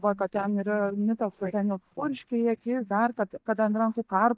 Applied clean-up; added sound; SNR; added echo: neural mask model DeepFilterNet 3.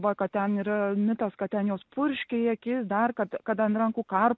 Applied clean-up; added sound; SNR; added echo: none; none; none; none.